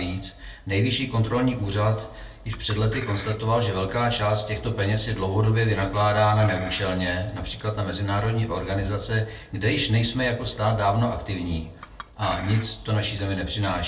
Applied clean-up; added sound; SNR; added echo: none; Chink, clink; 19 dB; reverberation time 0.3 s.